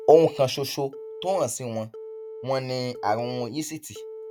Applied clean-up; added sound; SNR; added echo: none; Telephone; 16 dB; none.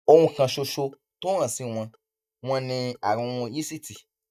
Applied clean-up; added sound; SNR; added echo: neural mask model DeepFilterNet 3.